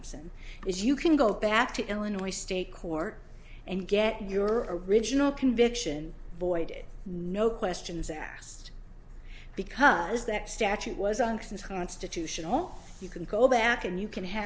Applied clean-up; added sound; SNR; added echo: none; none; none; none.